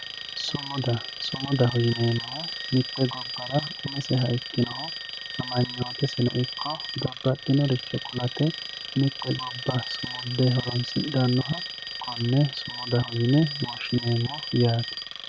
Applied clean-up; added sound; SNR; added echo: none; Alarm; 9 dB; none.